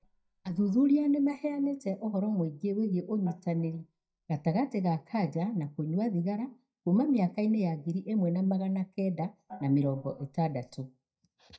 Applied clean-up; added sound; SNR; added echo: neural mask model DeepFilterNet 3.